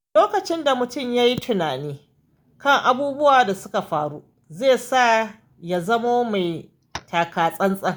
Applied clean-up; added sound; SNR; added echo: none; Tap; 17 dB; none.